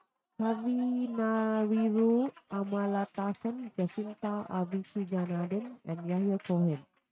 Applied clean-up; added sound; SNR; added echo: neural mask model RNNoise.